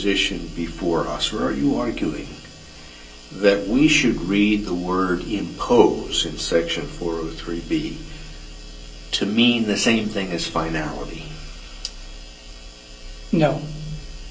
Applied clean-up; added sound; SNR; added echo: none; Growling; 15 dB; reverberation time 0.2 s.